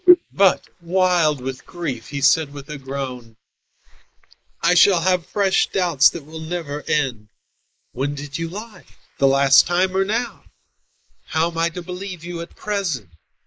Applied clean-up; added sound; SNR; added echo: neural mask model Resemble Enhance denoiser.